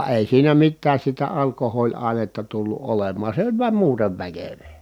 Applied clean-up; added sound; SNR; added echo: none; none; none; none.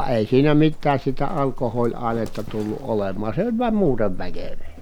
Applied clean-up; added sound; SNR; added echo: none; Livestock, farm animals, working animals; 5 dB; none.